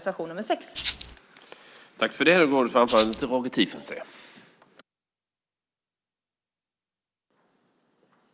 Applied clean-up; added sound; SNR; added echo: none; Rattle (instrument); 1 dB; none.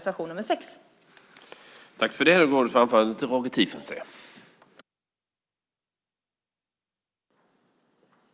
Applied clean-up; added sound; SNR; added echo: none; none; none; none.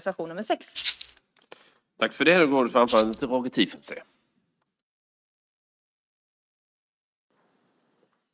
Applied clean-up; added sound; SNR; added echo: neural mask model RNNoise.